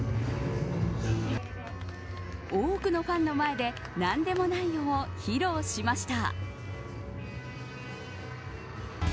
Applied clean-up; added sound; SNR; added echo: none; none; none; none.